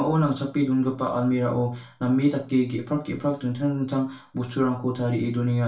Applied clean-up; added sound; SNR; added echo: none; none; none; reverberation time 0.3 s.